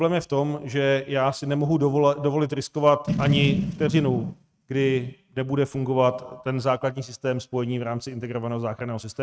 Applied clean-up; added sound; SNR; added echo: neural mask model RNNoise.